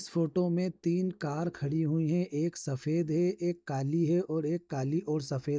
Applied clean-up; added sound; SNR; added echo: neural mask model DeepFilterNet 3.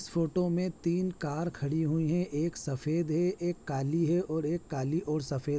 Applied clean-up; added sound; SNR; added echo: none; none; none; none.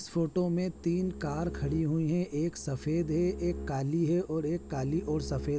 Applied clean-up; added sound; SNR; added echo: none; Bowed string instrument; 12 dB; none.